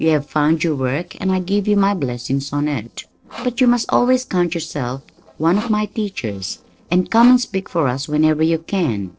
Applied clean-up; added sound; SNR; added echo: neural separator model SepFormer DNS4.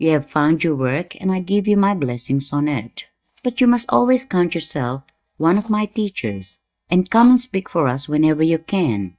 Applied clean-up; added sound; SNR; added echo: neural mask model DeepFilterNet 3.